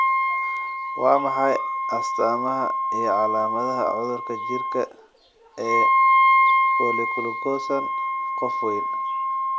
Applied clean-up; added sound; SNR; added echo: none; Wind instrument, woodwind instrument; -5 dB; none.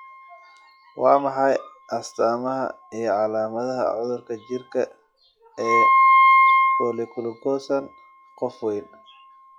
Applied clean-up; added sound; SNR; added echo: classical method log-MMSE.